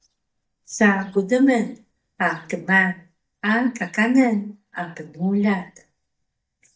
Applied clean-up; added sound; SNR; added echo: neural mask model DeepFilterNet 3.